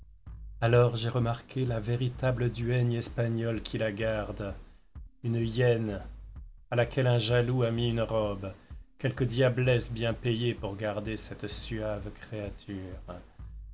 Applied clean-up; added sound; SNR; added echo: none; Bass drum; 16 dB; none.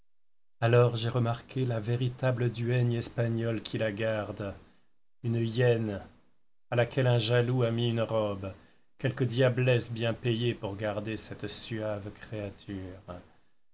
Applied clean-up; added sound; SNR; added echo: none; none; none; none.